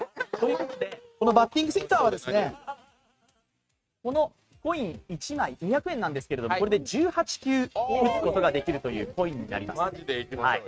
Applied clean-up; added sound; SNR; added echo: neural mask model RNNoise.